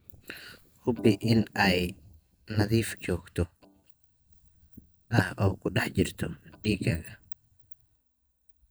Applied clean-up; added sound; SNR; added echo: neural mask model DeepFilterNet 3.